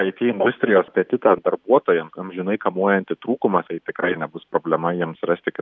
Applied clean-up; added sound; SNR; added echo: none; none; none; none.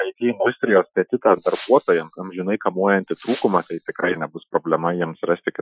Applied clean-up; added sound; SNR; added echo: classical method Wiener filter.